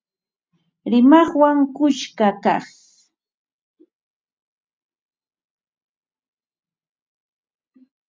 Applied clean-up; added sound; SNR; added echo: none; none; none; none.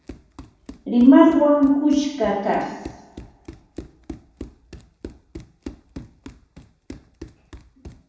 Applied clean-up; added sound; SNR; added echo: none; Run; 19 dB; reverberation time 0.9 s.